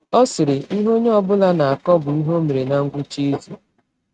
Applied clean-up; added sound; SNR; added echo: neural mask model RNNoise.